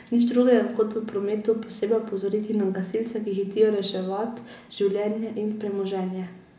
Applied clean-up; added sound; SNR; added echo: none; none; none; none.